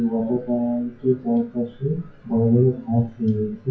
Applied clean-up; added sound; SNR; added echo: classical method WPE with log-MMSE.